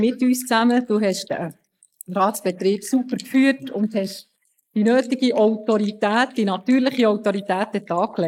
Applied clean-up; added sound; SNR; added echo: neural mask model Resemble Enhance denoiser.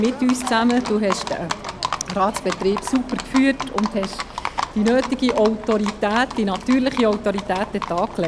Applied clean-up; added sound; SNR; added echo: none; Livestock, farm animals, working animals; 9 dB; none.